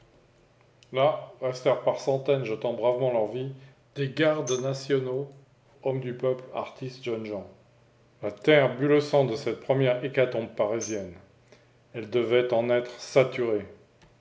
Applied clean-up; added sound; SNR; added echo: none; Tambourine; 19 dB; none.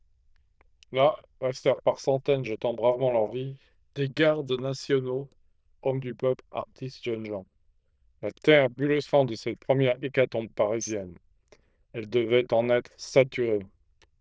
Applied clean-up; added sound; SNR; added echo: neural diffusion model UNIVERSE++.